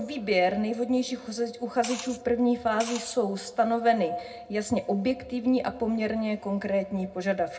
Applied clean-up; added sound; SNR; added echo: none; Liquid; 14 dB; reverberation time 0.2 s.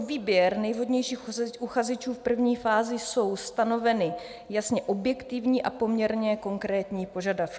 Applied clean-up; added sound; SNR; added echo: none; none; none; none.